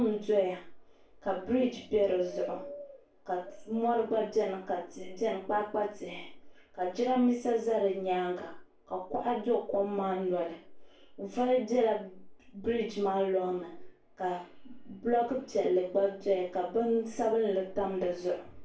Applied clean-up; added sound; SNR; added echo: none; none; none; reverberation time 0.3 s.